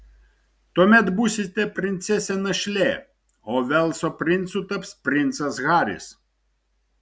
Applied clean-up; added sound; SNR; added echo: none; none; none; none.